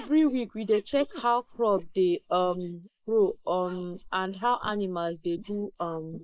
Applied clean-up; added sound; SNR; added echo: neural mask model Resemble Enhance denoiser.